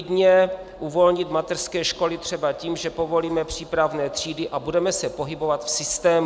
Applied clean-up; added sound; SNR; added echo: none; none; none; none.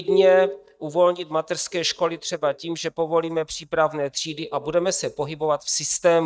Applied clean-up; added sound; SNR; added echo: neural mask model DeepFilterNet 3.